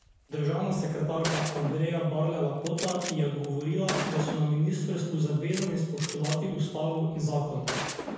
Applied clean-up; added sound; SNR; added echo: none; Gunshot, gunfire; 10 dB; reverberation time 1.2 s.